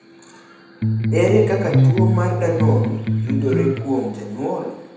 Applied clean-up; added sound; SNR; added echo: none; Electric guitar; -3 dB; reverberation time 0.8 s.